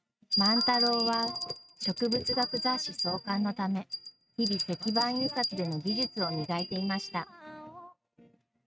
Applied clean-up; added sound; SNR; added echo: neural mask model RNNoise.